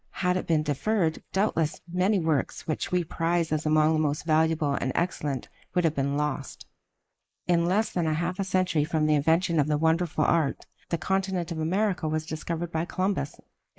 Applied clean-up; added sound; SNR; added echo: neural mask model Resemble Enhance denoiser.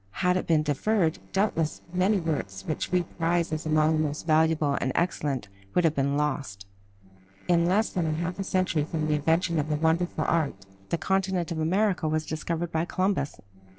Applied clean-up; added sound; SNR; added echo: neural separator model SepFormer DNS4.